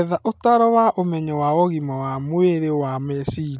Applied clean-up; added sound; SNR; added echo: none; none; none; none.